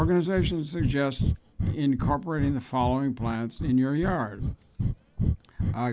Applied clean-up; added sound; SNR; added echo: none; Breathing; 3 dB; none.